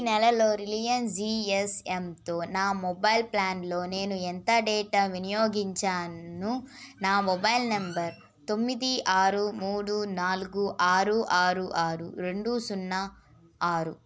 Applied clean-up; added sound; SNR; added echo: none; none; none; none.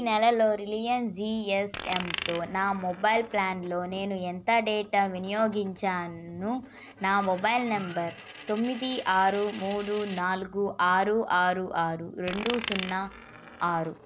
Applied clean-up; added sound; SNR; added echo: none; Coin (dropping); 15 dB; none.